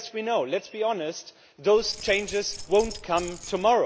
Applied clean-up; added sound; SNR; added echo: none; Keys jangling; 14 dB; none.